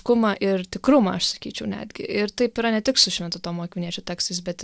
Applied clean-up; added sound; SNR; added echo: none; none; none; none.